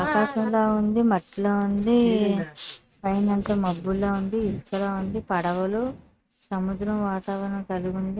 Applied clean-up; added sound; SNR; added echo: neural mask model RNNoise.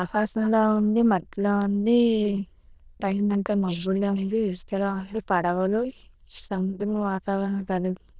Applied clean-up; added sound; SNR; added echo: neural diffusion model UNIVERSE++.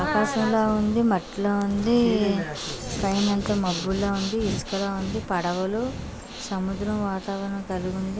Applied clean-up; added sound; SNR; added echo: none; Breathing; 11 dB; none.